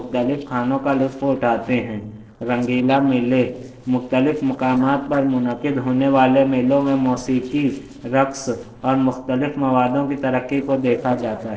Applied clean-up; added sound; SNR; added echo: neural separator model SepFormer DNS4.